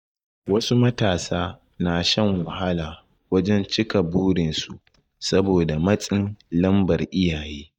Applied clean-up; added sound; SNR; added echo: neural mask model DeepFilterNet 3.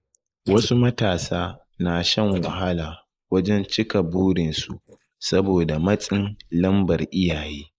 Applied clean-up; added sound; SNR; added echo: neural mask model Resemble Enhance denoiser.